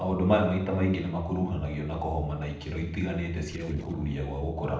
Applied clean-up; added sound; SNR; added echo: neural separator model SepFormer DNS4.